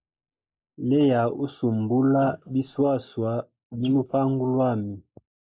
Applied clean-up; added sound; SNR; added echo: neural mask model Resemble Enhance denoiser.